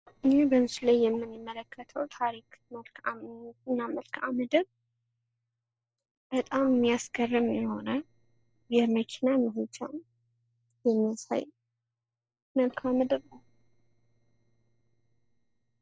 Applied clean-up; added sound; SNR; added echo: neural separator model SepFormer DNS4.